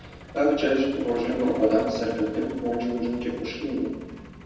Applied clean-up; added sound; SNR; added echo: none; Truck; 15 dB; reverberation time 1.1 s.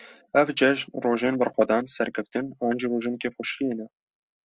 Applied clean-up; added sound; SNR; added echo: none; none; none; none.